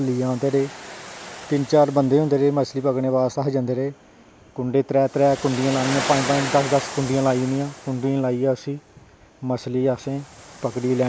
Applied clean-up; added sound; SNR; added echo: none; Waves, surf; 13 dB; none.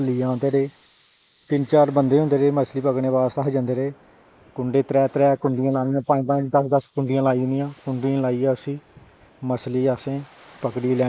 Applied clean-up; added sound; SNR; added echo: neural mask model Resemble Enhance denoiser.